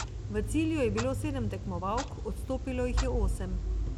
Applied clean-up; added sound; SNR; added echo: none; Clock; -1 dB; none.